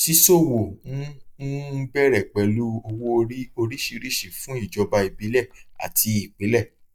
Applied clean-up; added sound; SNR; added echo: neural mask model DeepFilterNet 3.